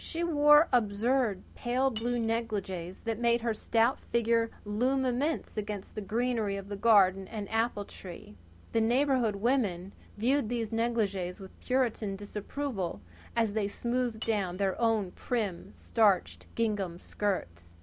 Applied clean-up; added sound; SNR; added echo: none; Cutlery, silverware; 19 dB; none.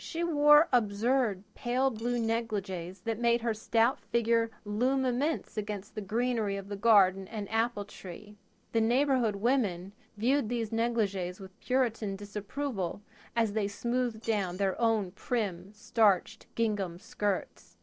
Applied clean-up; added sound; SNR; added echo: neural separator model SepFormer DNS4.